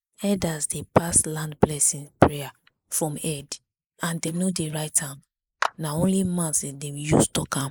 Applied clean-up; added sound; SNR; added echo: neural mask model Resemble Enhance denoiser.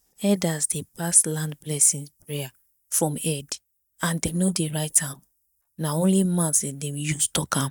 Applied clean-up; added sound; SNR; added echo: neural mask model DeepFilterNet 3.